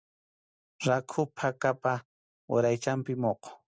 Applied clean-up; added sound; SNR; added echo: none; none; none; none.